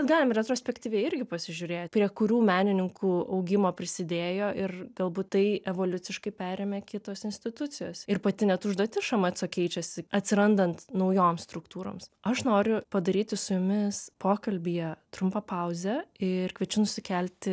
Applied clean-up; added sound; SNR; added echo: none; none; none; none.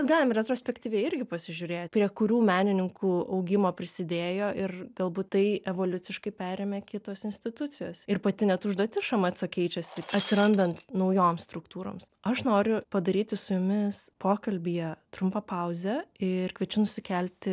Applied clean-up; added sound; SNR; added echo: none; Shatter; 5 dB; none.